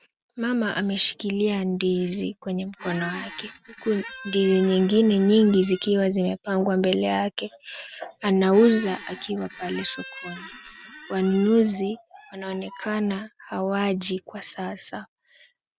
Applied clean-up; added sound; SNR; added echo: none; Squeak; 17 dB; none.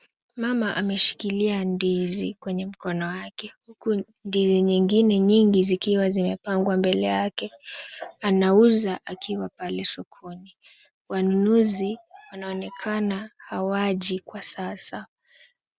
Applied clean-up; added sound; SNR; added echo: none; none; none; none.